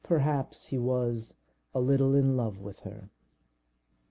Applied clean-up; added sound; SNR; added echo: none; none; none; none.